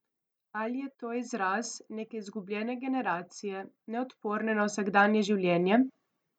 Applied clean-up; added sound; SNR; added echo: none; none; none; none.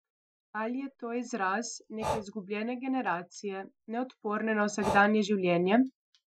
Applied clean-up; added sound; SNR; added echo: classical method Wiener filter.